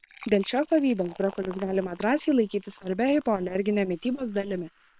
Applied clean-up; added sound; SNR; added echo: neural separator model SepFormer WHAM!.